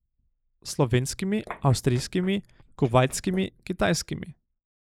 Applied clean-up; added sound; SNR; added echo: neural mask model Resemble Enhance denoiser.